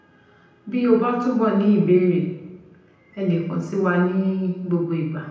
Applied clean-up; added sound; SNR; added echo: none; none; none; reverberation time 0.9 s.